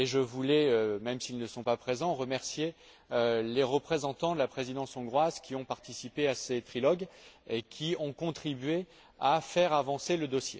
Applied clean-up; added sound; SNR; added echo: none; none; none; none.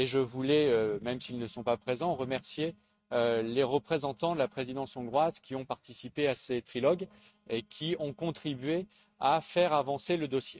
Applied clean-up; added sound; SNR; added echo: neural mask model RNNoise.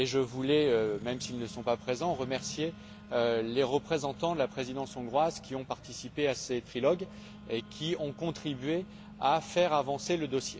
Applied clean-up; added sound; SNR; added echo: none; Accelerating, revving, vroom + Wind instrument, woodwind instrument; 17 dB; none.